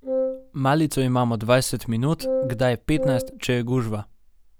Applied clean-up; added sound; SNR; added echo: none; Wind instrument, woodwind instrument; 3 dB; none.